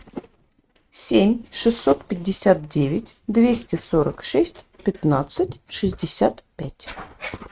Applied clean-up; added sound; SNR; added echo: neural mask model RNNoise.